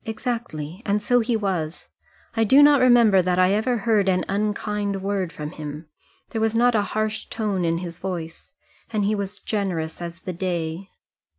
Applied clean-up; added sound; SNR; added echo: none; none; none; none.